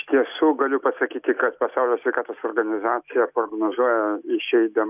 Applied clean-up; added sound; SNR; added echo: none; none; none; none.